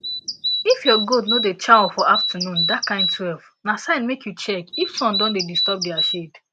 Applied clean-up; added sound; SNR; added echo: none; Bird vocalization, bird call, bird song; 2 dB; none.